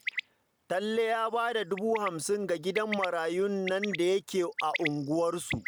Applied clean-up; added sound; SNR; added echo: none; Bird; 11 dB; none.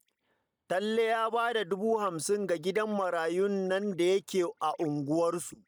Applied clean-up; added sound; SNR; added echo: neural mask model DeepFilterNet 3.